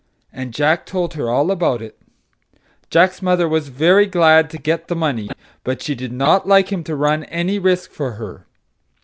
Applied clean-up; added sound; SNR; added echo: none; none; none; none.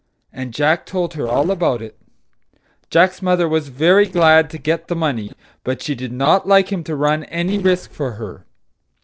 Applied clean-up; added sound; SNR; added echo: neural separator model SepFormer DNS4.